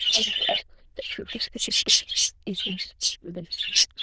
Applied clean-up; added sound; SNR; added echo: neural diffusion model UNIVERSE++.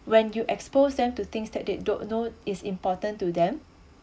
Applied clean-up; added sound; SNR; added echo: none; none; none; none.